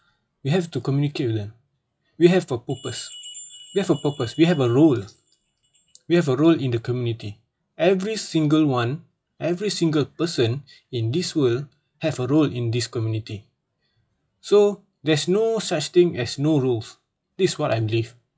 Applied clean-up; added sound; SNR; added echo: classical method log-MMSE.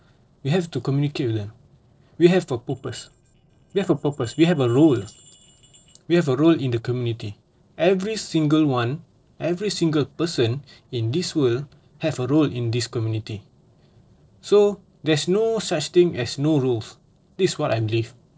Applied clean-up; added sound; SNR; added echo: neural separator model SepFormer DNS4.